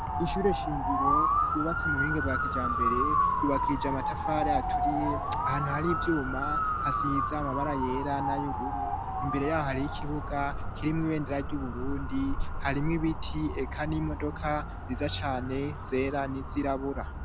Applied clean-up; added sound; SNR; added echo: none; Motor vehicle (road) / Siren; -1 dB; none.